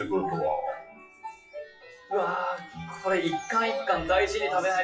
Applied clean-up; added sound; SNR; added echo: classical method WPE with log-MMSE.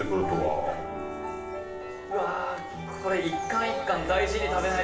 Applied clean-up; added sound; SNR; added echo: none; Bowed string instrument; 14 dB; reverberation time 0.5 s.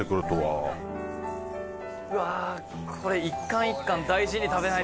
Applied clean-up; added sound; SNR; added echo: none; none; none; none.